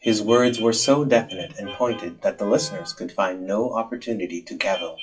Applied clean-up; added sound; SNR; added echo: classical method WPE with log-MMSE.